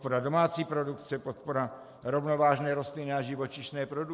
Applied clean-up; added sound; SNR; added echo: neural mask model Resemble Enhance denoiser.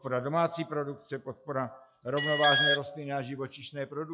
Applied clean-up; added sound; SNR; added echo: classical method log-MMSE.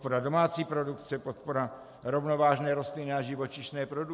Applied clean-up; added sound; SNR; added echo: none; none; none; none.